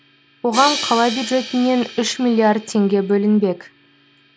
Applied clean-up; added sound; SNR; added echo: none; Crash cymbal; 12 dB; none.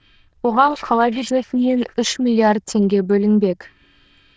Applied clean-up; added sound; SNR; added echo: neural diffusion model UNIVERSE++.